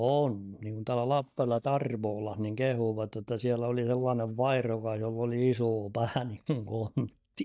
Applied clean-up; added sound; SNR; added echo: neural mask model DeepFilterNet 3.